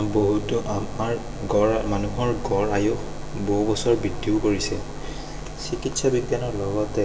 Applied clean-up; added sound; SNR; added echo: none; Buzz; 16 dB; reverberation time 0.9 s.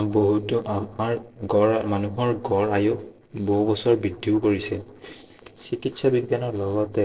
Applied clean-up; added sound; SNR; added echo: neural separator model SepFormer DNS4.